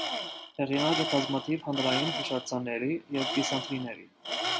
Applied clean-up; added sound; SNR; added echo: none; Tools; 3 dB; none.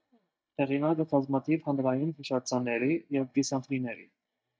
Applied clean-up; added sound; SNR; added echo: neural mask model DeepFilterNet 3.